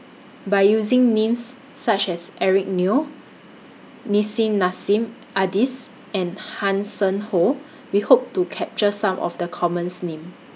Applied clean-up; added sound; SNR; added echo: none; none; none; none.